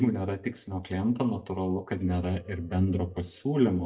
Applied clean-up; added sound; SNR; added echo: neural mask model DeepFilterNet 3.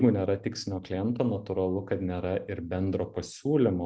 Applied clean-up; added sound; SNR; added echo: none; none; none; none.